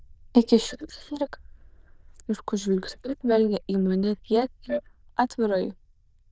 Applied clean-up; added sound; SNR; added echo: neural diffusion model UNIVERSE++.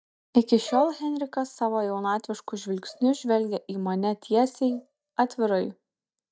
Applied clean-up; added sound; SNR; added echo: neural mask model DeepFilterNet 3.